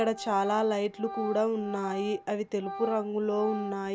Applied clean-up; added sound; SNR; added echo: none; Organ; 11 dB; none.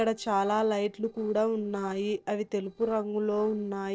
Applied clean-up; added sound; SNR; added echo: neural separator model SepFormer DNS4.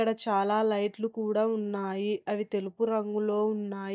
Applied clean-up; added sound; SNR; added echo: neural mask model DeepFilterNet 3.